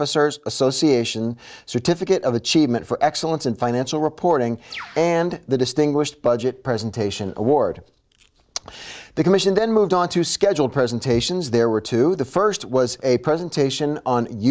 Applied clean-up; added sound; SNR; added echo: neural mask model DeepFilterNet 3.